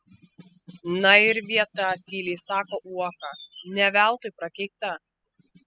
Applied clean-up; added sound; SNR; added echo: classical method spectral subtraction.